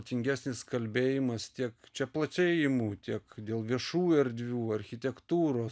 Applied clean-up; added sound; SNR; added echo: none; none; none; none.